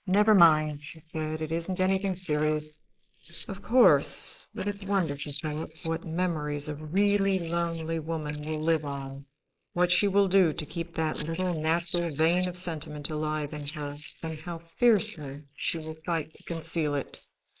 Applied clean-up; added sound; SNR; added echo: neural mask model Resemble Enhance denoiser.